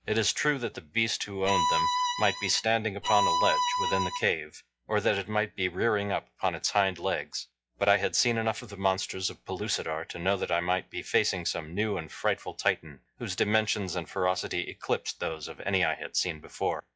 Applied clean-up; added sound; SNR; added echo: classical method log-MMSE.